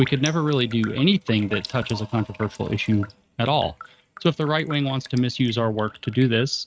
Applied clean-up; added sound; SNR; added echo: neural mask model RNNoise.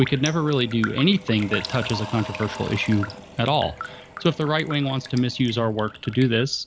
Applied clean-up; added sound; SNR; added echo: none; Engine / Drill / Mechanisms + Raindrop; 13 dB; none.